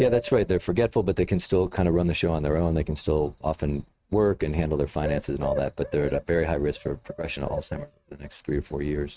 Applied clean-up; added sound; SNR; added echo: neural mask model RNNoise.